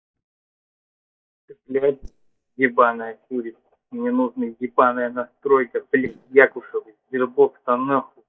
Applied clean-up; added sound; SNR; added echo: neural mask model DeepFilterNet 3.